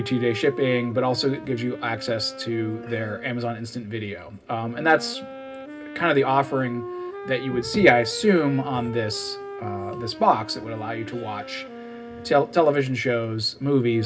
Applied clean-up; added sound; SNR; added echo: none; Wind instrument, woodwind instrument; 13 dB; reverberation time 0.4 s.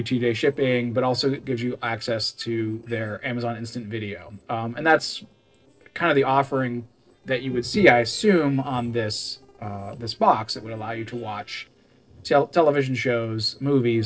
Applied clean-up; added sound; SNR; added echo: neural separator model SepFormer DNS4.